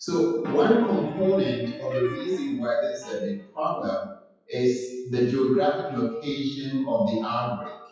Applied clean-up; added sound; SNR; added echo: classical method WPE with log-MMSE.